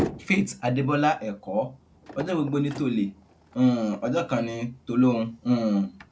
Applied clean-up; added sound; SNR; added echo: none; Motor vehicle (road); 14 dB; none.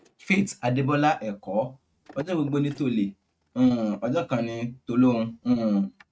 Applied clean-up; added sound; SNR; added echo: neural mask model RNNoise.